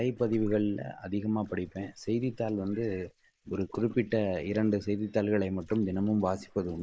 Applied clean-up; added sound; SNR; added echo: neural mask model Resemble Enhance denoiser.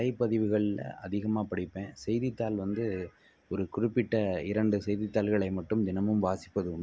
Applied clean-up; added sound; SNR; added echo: none; none; none; none.